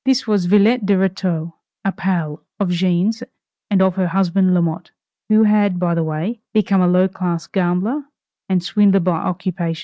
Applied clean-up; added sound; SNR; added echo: none; none; none; none.